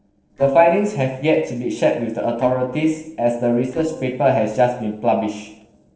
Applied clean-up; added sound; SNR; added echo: neural separator model SepFormer DNS4.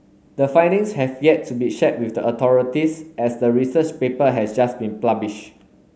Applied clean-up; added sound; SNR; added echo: none; none; none; none.